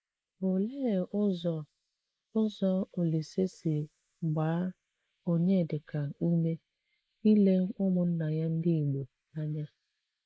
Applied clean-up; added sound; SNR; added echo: neural mask model Resemble Enhance denoiser.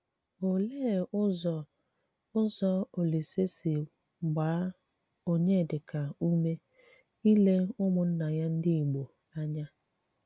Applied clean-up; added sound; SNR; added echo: none; none; none; none.